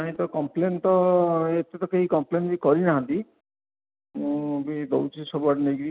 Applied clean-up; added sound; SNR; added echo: none; none; none; none.